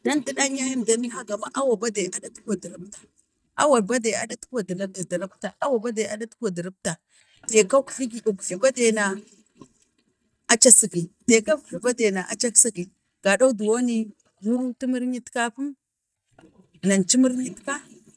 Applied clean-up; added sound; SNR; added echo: neural mask model DeepFilterNet 3.